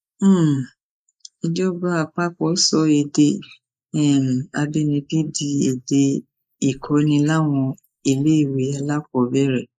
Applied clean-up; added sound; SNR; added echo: neural mask model Resemble Enhance denoiser.